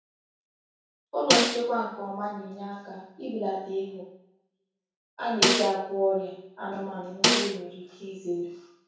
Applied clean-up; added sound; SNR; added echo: none; Snare drum; -4 dB; reverberation time 0.7 s.